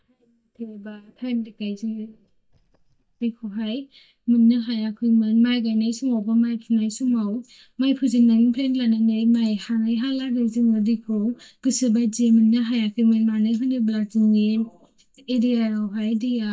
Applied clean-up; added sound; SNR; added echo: neural mask model DeepFilterNet 3.